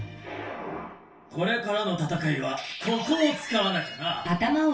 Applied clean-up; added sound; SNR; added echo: none; none; none; reverberation time 0.3 s.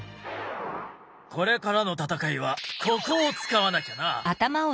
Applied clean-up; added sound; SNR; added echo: none; none; none; none.